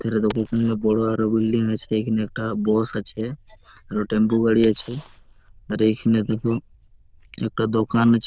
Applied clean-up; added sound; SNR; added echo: neural diffusion model UNIVERSE++.